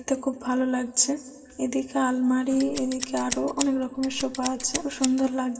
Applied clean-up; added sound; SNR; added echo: none; Scissors; 9 dB; reverberation time 2.0 s.